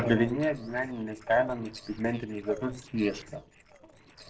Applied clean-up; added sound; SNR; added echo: neural separator model SepFormer DNS4.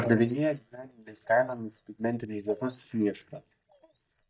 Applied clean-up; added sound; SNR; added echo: neural mask model DeepFilterNet 3.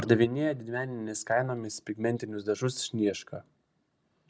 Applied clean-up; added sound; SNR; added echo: none; none; none; none.